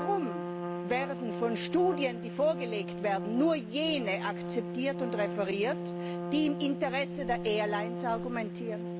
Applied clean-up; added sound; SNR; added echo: none; Trumpet; 5 dB; none.